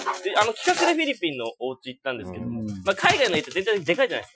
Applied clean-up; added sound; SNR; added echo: classical method Wiener filter.